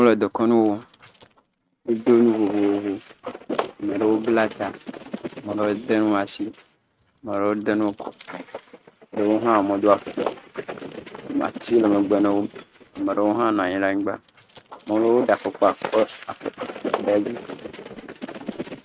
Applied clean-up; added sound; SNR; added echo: neural mask model RNNoise.